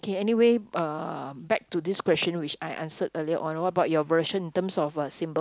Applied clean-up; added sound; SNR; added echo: none; none; none; none.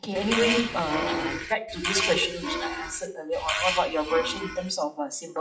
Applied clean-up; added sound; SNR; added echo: classical method WPE with log-MMSE.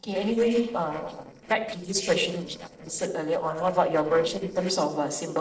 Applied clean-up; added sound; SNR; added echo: neural separator model SepFormer DNS4.